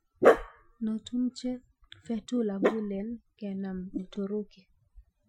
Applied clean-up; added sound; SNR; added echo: classical method Wiener filter.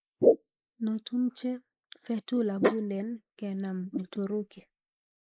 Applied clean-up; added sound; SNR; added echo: neural mask model Resemble Enhance denoiser.